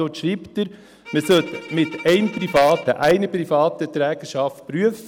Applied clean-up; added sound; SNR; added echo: none; Bowed string instrument; 17 dB; none.